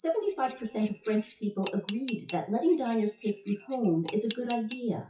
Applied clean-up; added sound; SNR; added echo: classical method WPE with log-MMSE.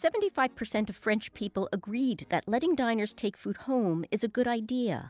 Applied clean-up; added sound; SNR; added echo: none; none; none; none.